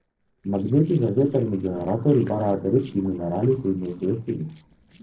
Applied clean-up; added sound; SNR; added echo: neural separator model SepFormer DNS4.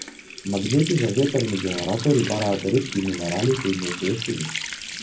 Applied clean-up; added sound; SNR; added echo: none; Water tap, faucet; 9 dB; reverberation time 0.4 s.